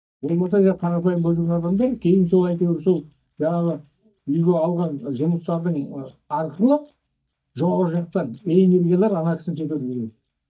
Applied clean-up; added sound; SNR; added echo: neural mask model DeepFilterNet 3.